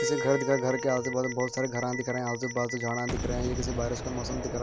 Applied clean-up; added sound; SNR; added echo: none; Keyboard (musical) + Boom; 5 dB; none.